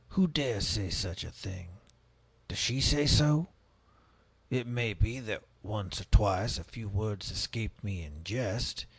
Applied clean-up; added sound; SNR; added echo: none; none; none; none.